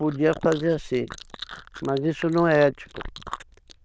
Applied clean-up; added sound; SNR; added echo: neural diffusion model UNIVERSE++.